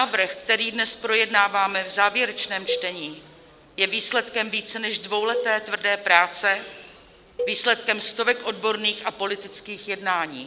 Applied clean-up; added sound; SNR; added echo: none; Cowbell; 11 dB; none.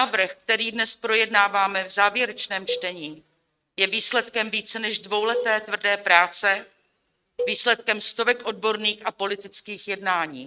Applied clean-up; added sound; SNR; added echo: neural mask model RNNoise.